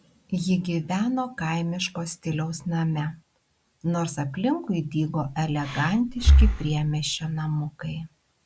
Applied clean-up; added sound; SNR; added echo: none; Breathing; -4 dB; none.